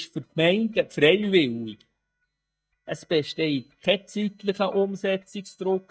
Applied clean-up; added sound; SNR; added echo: neural mask model DeepFilterNet 3.